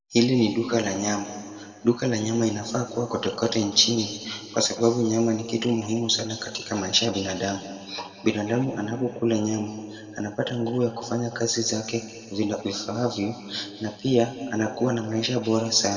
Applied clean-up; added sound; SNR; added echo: none; none; none; reverberation time 2.0 s.